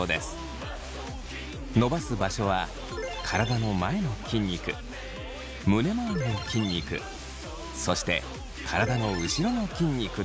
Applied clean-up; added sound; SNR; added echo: none; none; none; none.